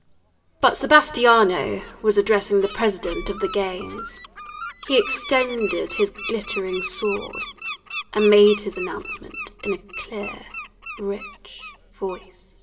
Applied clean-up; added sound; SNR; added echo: none; Bird; 13 dB; reverberation time 1.2 s.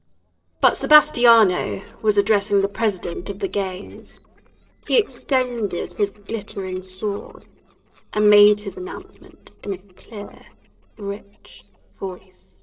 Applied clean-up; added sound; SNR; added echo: neural separator model SepFormer DNS4.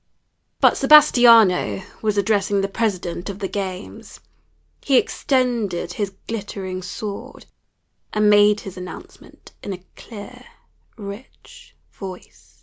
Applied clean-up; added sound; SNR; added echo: none; none; none; none.